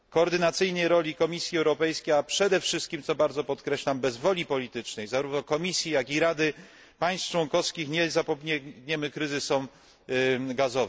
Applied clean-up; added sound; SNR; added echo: none; none; none; none.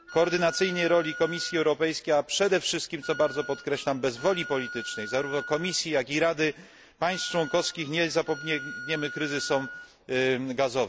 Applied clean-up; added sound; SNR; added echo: none; Wind instrument, woodwind instrument; 13 dB; none.